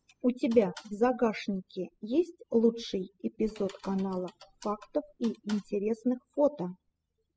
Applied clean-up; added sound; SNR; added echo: classical method spectral subtraction.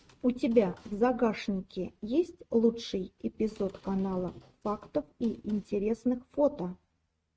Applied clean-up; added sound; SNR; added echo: neural mask model RNNoise.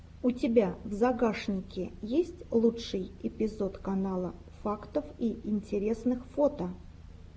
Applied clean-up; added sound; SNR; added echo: none; none; none; none.